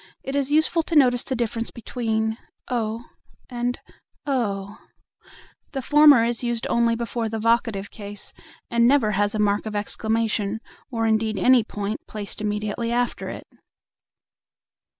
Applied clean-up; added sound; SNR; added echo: none; none; none; none.